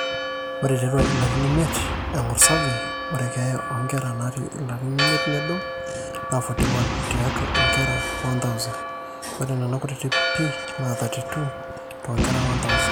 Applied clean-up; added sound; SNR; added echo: none; Church bell + Boom; 1 dB; none.